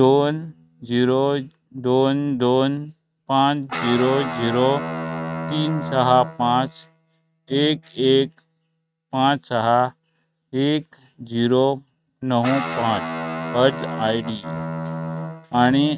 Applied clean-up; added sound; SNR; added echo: neural mask model RNNoise.